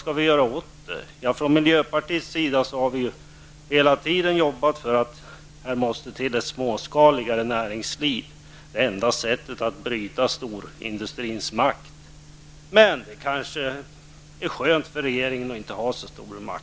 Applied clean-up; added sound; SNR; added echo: none; none; none; none.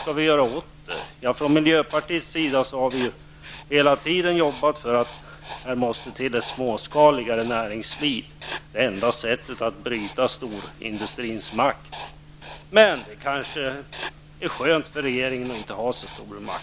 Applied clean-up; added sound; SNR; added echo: none; Writing; 16 dB; none.